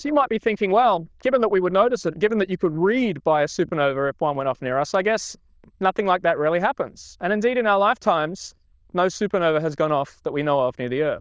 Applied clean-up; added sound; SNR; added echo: neural diffusion model UNIVERSE++.